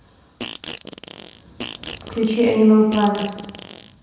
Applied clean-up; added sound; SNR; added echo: none; Fart; 15 dB; reverberation time 1.1 s.